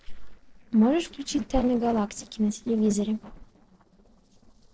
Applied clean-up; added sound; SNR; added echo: neural separator model SepFormer DNS4.